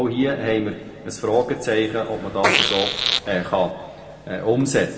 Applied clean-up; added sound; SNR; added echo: none; Fart; 0 dB; reverberation time 1.7 s.